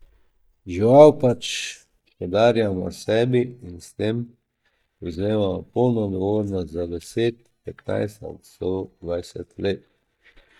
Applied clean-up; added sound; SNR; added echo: neural mask model DeepFilterNet 3.